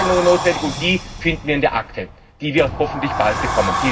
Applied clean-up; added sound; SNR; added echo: none; Sliding door; 5 dB; reverberation time 0.4 s.